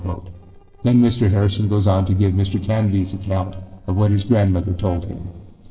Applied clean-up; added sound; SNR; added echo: neural separator model SepFormer DNS4.